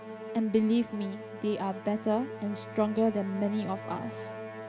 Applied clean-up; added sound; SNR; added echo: none; Musical instrument; 11 dB; none.